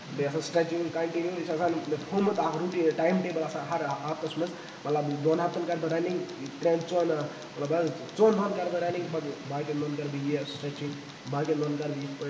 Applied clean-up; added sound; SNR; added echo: none; Tick; 15 dB; reverberation time 1.0 s.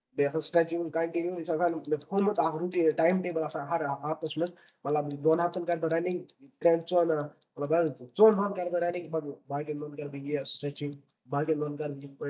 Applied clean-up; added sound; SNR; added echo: neural mask model DeepFilterNet 3.